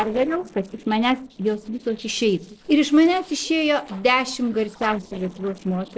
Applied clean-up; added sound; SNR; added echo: neural separator model SepFormer DNS4.